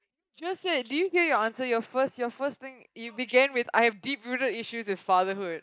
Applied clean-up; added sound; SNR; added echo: neural mask model DeepFilterNet 3.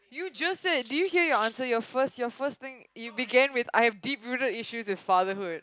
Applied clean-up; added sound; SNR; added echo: none; Cutlery, silverware; 12 dB; none.